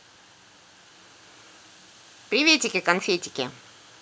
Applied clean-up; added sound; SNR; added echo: none; none; none; none.